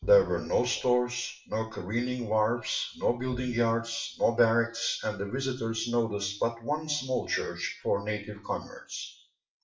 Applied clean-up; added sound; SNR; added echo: classical method WPE with log-MMSE.